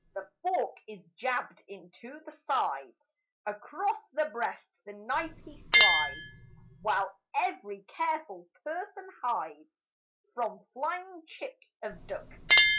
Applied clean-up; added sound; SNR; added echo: classical method log-MMSE.